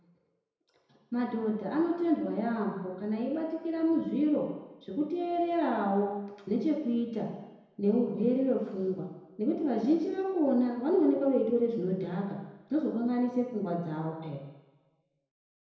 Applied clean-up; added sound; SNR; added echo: none; none; none; reverberation time 1.0 s.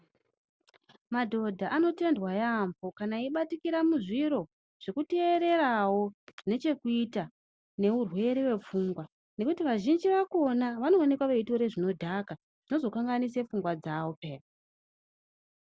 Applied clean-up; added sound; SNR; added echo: none; none; none; none.